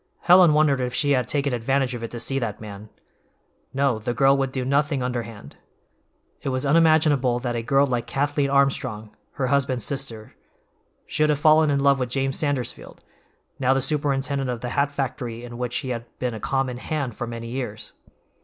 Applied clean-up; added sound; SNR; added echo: none; none; none; none.